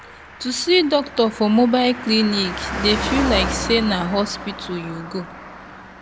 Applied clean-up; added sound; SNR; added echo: none; Car passing by; 9 dB; none.